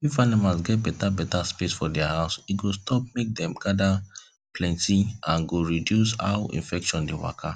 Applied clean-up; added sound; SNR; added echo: none; none; none; none.